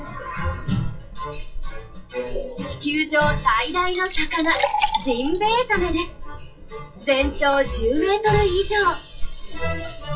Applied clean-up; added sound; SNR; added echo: classical method WPE with log-MMSE.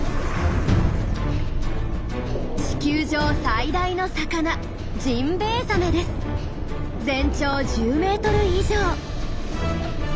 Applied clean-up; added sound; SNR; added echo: none; none; none; none.